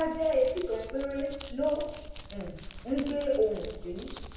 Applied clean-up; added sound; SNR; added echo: none; Crumpling, crinkling; 12 dB; reverberation time 0.9 s.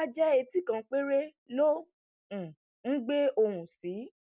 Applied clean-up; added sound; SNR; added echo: none; none; none; none.